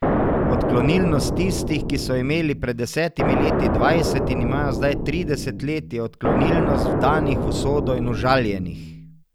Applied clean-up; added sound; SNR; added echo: none; Explosion; -1 dB; none.